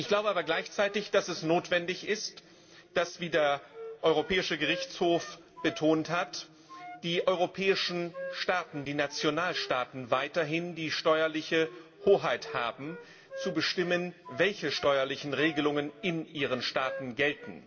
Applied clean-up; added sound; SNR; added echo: none; Wind instrument, woodwind instrument; 17 dB; reverberation time 1.6 s.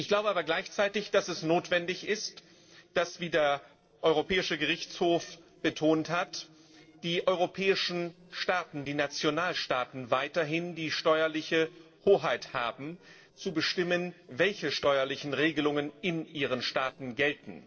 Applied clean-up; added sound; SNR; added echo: neural separator model SepFormer DNS4.